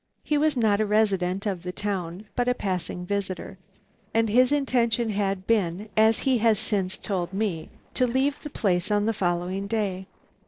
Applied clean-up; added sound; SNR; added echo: neural separator model SepFormer DNS4.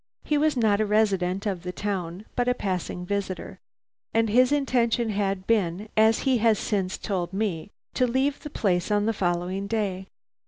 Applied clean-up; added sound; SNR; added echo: none; none; none; none.